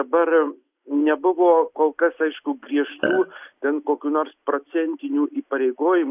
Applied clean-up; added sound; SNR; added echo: neural mask model Resemble Enhance denoiser.